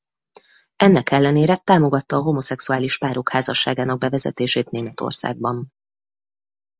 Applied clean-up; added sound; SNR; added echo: neural separator model SepFormer DNS4.